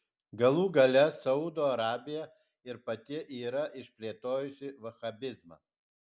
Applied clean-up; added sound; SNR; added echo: none; none; none; none.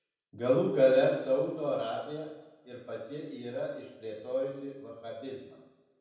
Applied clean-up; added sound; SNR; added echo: none; none; none; reverberation time 0.9 s.